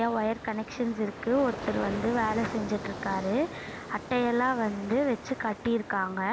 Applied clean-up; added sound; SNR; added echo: none; Ocean; 11 dB; none.